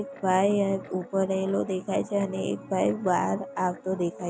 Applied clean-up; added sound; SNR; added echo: none; Guitar; 17 dB; none.